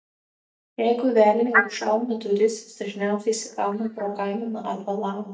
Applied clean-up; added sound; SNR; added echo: neural mask model DeepFilterNet 3.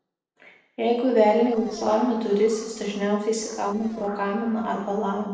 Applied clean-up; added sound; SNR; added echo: neural separator model SepFormer DNS4.